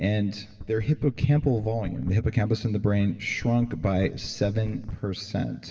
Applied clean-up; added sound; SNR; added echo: none; Knock; 16 dB; reverberation time 2.8 s.